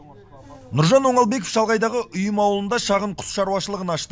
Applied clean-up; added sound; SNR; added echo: none; none; none; none.